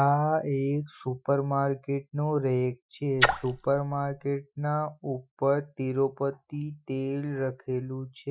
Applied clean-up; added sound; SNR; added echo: classical method Wiener filter.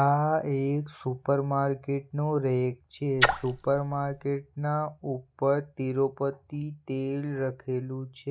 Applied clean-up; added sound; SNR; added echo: none; Splash, splatter; 1 dB; none.